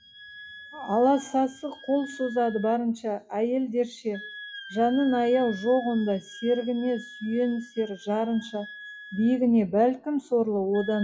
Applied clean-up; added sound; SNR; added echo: classical method WPE with log-MMSE.